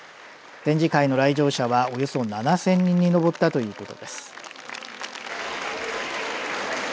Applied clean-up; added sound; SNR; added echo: none; none; none; none.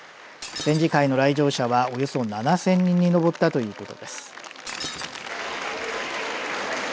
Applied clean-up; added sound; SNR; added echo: none; Shatter; 17 dB; none.